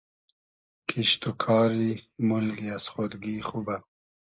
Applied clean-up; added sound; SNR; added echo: neural mask model Resemble Enhance denoiser.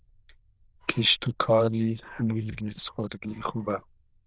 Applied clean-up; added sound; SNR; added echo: neural diffusion model UNIVERSE++.